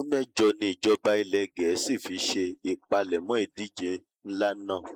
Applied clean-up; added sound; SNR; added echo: neural mask model Resemble Enhance denoiser.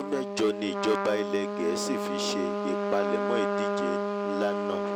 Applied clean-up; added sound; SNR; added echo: none; Trumpet; -1 dB; none.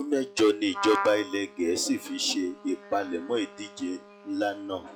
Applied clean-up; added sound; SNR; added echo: classical method log-MMSE.